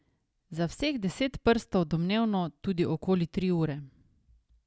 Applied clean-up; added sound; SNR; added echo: none; none; none; none.